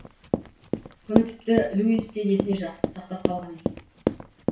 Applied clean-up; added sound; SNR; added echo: none; Run; 2 dB; reverberation time 0.4 s.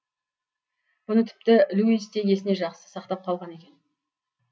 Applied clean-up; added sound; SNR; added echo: none; none; none; none.